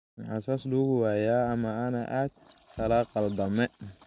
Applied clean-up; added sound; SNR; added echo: none; none; none; none.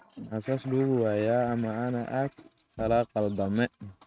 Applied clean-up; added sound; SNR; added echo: neural mask model RNNoise.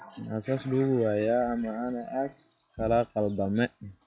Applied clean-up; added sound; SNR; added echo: classical method log-MMSE.